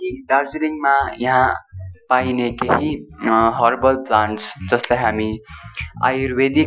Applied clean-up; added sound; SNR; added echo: classical method Wiener filter.